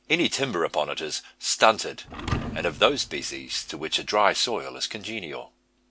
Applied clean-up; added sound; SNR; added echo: none; Thump, thud; 10 dB; none.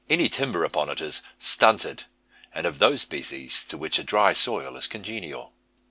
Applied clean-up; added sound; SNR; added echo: none; none; none; none.